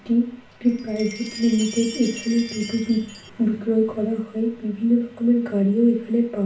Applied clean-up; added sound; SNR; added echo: none; Chime; 16 dB; reverberation time 0.3 s.